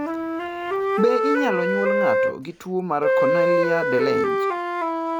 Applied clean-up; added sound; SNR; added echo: none; Wind instrument, woodwind instrument; -4 dB; none.